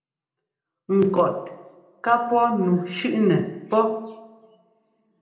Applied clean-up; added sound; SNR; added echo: none; none; none; reverberation time 0.8 s.